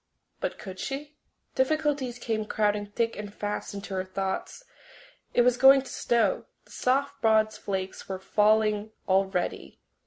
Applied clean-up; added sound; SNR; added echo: none; none; none; none.